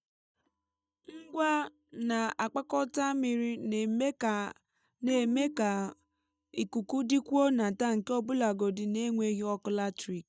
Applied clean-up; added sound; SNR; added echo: neural mask model DeepFilterNet 3.